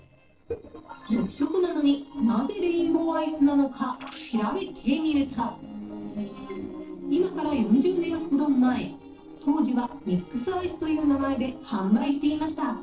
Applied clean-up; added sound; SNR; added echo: neural separator model SepFormer DNS4.